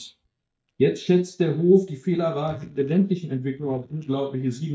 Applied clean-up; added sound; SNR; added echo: neural mask model DeepFilterNet 3.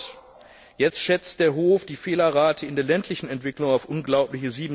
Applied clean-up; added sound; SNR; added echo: none; none; none; none.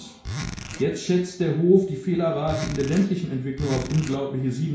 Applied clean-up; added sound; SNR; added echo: none; Zipper (clothing); 11 dB; reverberation time 0.6 s.